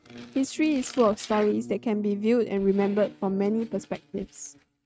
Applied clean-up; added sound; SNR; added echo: neural mask model RNNoise.